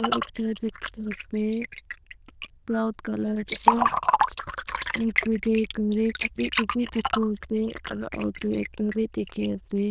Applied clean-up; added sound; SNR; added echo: neural diffusion model UNIVERSE++.